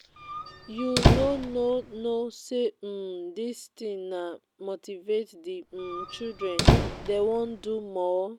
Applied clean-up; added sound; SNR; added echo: none; Squeak; -3 dB; none.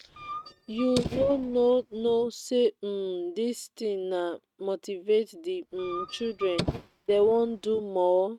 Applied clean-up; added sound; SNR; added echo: neural mask model RNNoise.